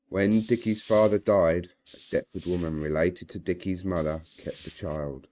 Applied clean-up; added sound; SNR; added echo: neural mask model RNNoise.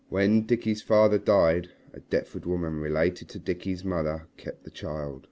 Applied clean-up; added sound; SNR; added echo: none; none; none; none.